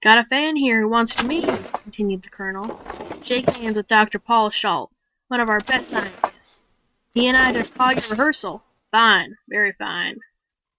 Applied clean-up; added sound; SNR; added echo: neural mask model RNNoise.